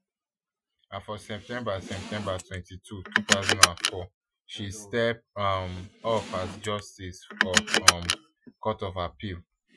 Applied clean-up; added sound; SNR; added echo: classical method Wiener filter.